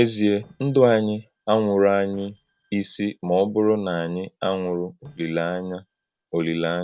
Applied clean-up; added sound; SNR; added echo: neural separator model SepFormer DNS4.